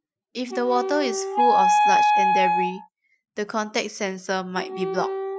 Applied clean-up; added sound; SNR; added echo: classical method Wiener filter.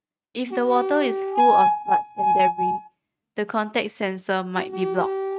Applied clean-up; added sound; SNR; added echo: neural mask model RNNoise.